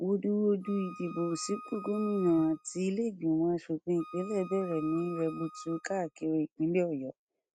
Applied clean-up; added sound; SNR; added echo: neural mask model RNNoise.